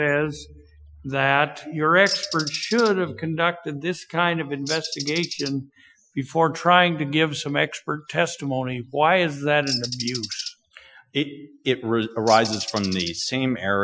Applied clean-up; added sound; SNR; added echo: classical method Wiener filter.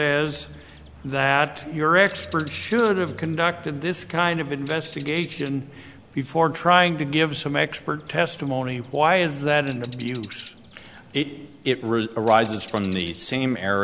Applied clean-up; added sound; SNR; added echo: none; Bird; 13 dB; none.